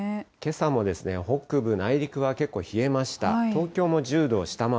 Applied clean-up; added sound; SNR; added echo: none; none; none; none.